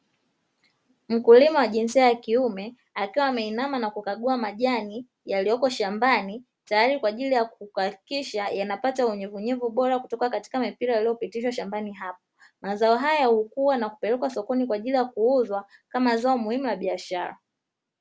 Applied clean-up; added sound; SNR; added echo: none; none; none; none.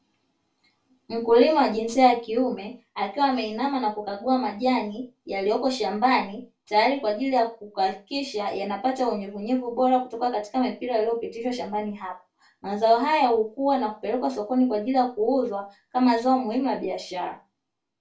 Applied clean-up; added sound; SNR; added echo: none; none; none; reverberation time 0.2 s.